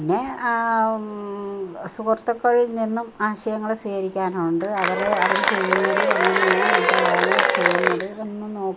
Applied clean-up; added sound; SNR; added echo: none; Applause / Cheering; -3 dB; none.